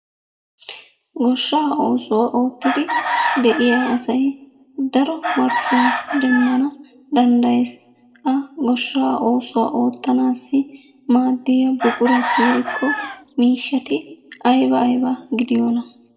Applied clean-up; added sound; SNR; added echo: none; Chicken, rooster; 5 dB; reverberation time 0.6 s.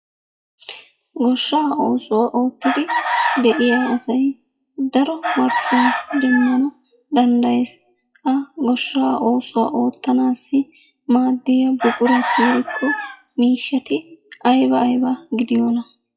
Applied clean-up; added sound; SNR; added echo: classical method WPE with log-MMSE.